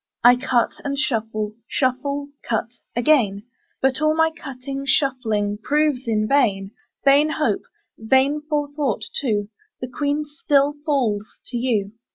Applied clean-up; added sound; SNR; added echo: none; none; none; none.